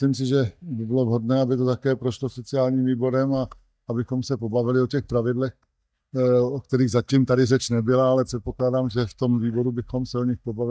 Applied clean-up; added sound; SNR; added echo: neural mask model DeepFilterNet 3.